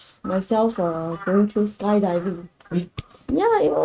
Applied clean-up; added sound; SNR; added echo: neural mask model RNNoise.